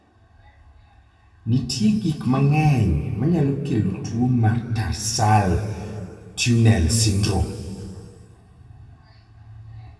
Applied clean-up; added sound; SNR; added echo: none; none; none; reverberation time 2.4 s.